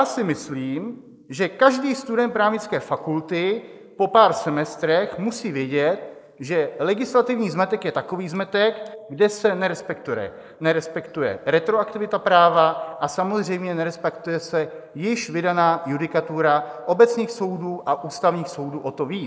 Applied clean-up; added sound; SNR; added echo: neural mask model Resemble Enhance denoiser.